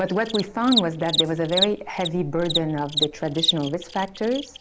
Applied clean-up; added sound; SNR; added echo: none; Cricket; 4 dB; none.